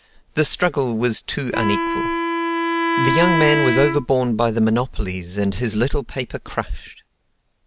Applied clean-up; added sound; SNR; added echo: none; Wind instrument, woodwind instrument; 1 dB; none.